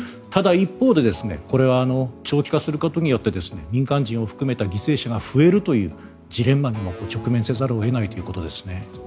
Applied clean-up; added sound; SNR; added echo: none; Electric guitar / Bass guitar; 17 dB; none.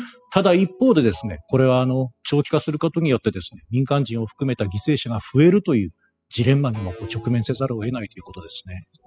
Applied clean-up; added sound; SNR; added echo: classical method spectral subtraction.